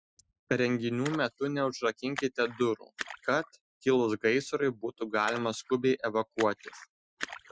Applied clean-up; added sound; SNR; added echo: classical method Wiener filter.